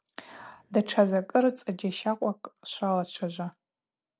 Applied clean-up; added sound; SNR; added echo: none; none; none; none.